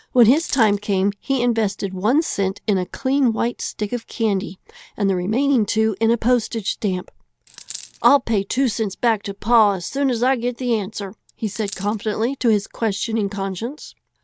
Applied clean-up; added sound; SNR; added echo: none; Coin (dropping); 17 dB; none.